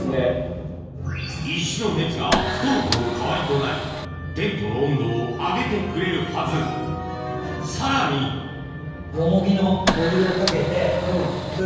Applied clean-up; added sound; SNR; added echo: none; Printer; 4 dB; reverberation time 1.2 s.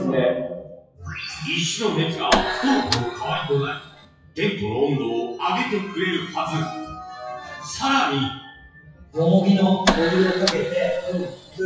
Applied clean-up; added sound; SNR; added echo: classical method WPE with log-MMSE.